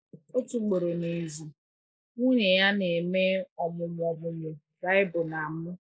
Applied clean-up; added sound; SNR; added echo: neural mask model Resemble Enhance denoiser.